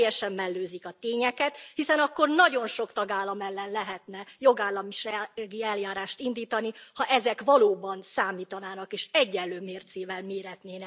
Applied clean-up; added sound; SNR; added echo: none; none; none; none.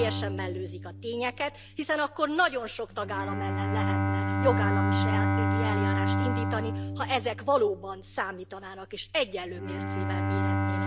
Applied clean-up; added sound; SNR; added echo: none; Bowed string instrument; -2 dB; none.